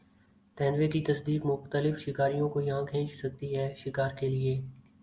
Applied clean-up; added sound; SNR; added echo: none; none; none; none.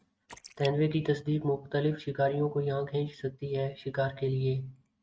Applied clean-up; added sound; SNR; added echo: neural mask model RNNoise.